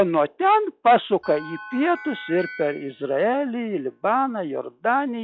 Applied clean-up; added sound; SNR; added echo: classical method log-MMSE.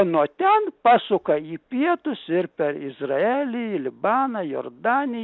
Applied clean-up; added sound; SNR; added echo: none; none; none; none.